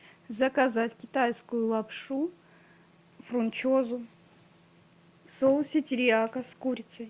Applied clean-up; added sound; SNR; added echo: none; none; none; none.